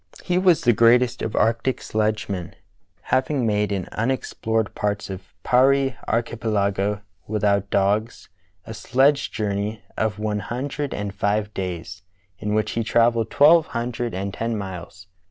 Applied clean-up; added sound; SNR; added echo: none; none; none; none.